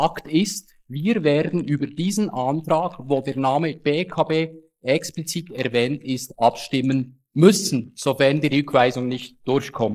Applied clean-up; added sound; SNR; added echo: neural mask model Resemble Enhance denoiser.